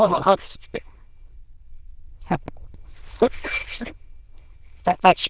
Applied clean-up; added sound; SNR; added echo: neural diffusion model UNIVERSE++.